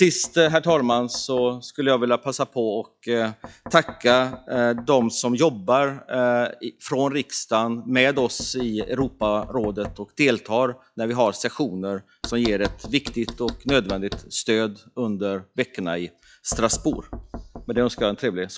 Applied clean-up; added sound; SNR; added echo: classical method log-MMSE.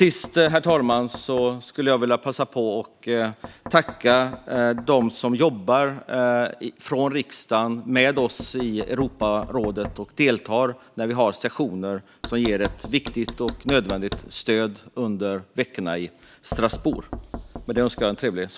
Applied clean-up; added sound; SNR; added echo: none; Knock; 16 dB; none.